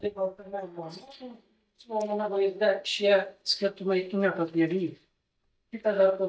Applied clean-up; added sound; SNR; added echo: neural mask model DeepFilterNet 3.